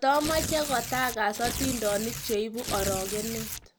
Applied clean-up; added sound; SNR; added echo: none; Tearing; 6 dB; none.